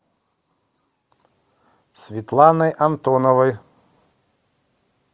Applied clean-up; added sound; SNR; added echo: none; none; none; none.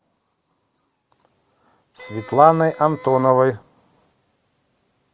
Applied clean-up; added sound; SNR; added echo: none; Wind instrument, woodwind instrument; 19 dB; none.